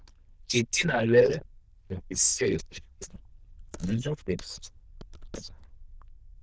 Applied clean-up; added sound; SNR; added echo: neural diffusion model UNIVERSE++.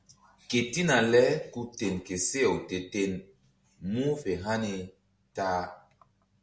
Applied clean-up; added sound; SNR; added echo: none; none; none; none.